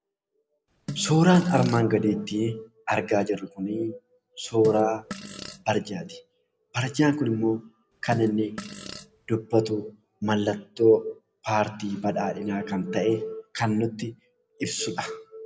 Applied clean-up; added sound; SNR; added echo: none; Fart; 13 dB; none.